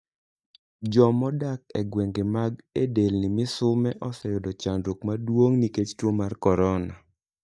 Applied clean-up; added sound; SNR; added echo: neural mask model DeepFilterNet 3.